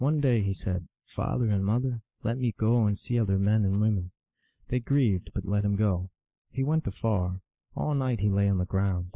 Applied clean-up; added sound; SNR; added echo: neural mask model Resemble Enhance denoiser.